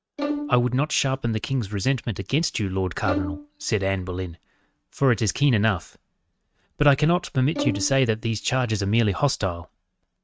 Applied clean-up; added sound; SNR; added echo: neural mask model RNNoise.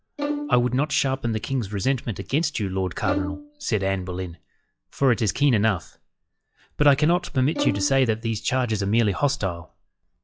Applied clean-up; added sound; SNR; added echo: classical method log-MMSE.